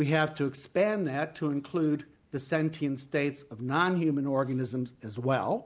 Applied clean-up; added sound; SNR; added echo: none; none; none; none.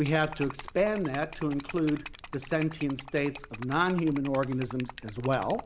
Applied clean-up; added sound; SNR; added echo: none; Liquid; 14 dB; none.